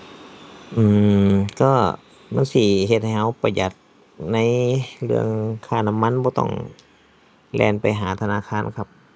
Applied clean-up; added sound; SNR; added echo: none; none; none; none.